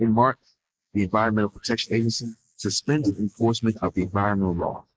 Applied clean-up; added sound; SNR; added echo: neural mask model Resemble Enhance denoiser.